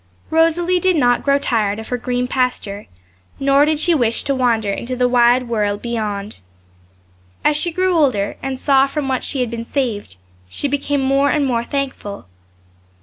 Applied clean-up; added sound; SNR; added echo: none; none; none; none.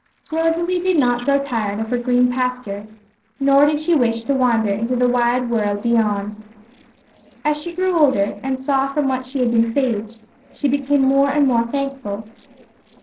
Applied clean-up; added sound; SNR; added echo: neural separator model SepFormer DNS4.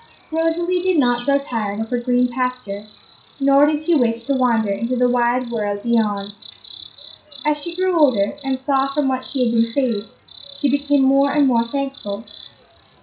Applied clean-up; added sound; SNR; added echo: classical method WPE with log-MMSE.